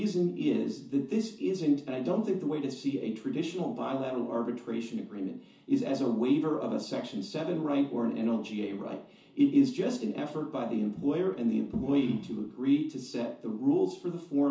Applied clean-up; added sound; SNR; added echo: none; none; none; reverberation time 0.9 s.